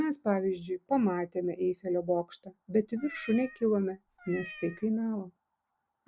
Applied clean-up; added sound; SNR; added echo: none; Meow; 16 dB; none.